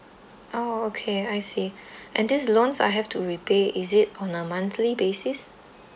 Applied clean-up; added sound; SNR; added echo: none; none; none; none.